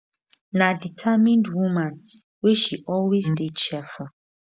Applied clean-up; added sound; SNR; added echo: none; none; none; none.